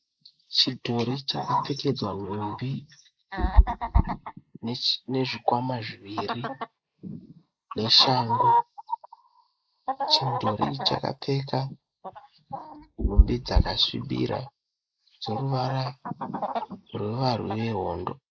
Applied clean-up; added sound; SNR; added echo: neural mask model Resemble Enhance denoiser.